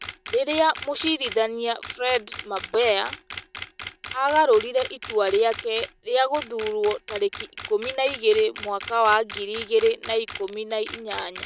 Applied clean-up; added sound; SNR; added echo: none; Camera; 14 dB; none.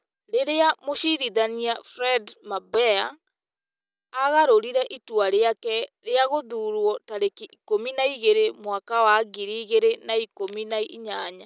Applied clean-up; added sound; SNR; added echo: none; none; none; none.